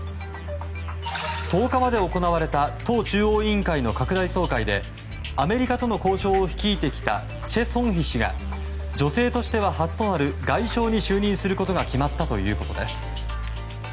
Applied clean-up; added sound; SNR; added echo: none; none; none; none.